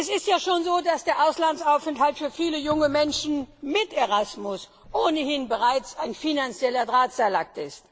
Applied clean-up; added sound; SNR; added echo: none; none; none; none.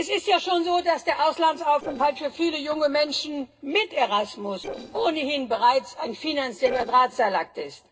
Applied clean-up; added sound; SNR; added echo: neural separator model SepFormer DNS4.